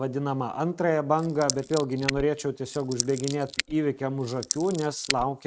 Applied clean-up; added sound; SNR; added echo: neural mask model RNNoise.